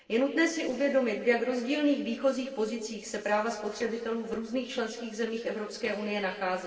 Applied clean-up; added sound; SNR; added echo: neural separator model SepFormer DNS4.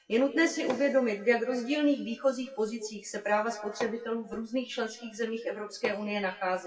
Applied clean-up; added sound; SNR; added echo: classical method WPE with log-MMSE.